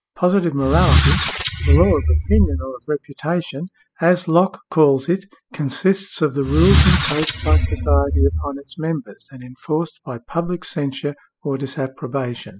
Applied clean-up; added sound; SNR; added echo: classical method spectral subtraction.